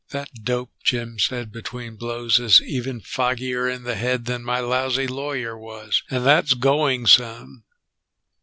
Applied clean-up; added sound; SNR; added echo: none; none; none; none.